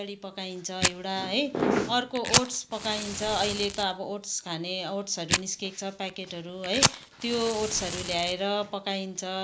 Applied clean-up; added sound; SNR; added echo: none; Fire; 3 dB; none.